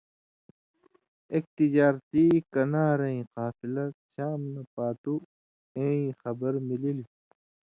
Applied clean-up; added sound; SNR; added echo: none; none; none; none.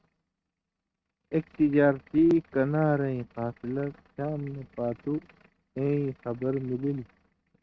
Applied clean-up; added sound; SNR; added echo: neural mask model RNNoise.